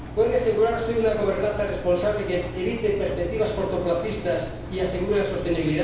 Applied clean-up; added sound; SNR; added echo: none; Engine; 10 dB; reverberation time 0.9 s.